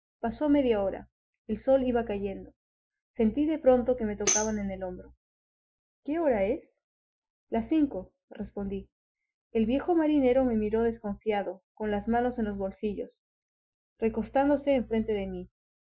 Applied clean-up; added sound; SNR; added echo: classical method Wiener filter.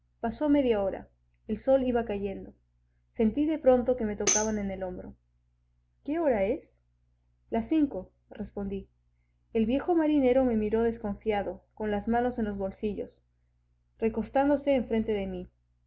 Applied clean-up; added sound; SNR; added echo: none; Tambourine; 5 dB; none.